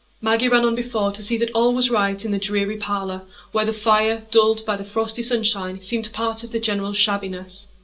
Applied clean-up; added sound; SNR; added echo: none; none; none; reverberation time 0.2 s.